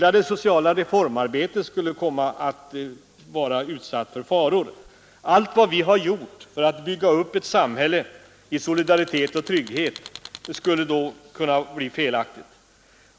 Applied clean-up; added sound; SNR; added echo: none; Tools; 18 dB; none.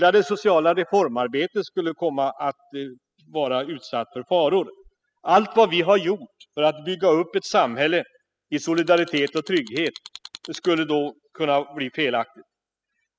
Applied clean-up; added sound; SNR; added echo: classical method spectral subtraction.